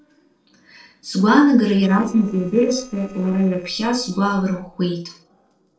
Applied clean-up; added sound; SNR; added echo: neural separator model SepFormer DNS4.